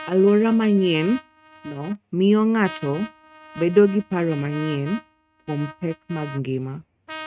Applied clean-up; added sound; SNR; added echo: neural mask model RNNoise.